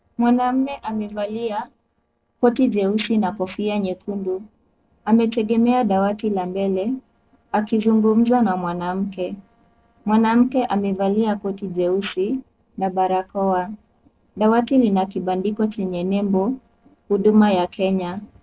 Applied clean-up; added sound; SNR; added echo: neural separator model SepFormer DNS4.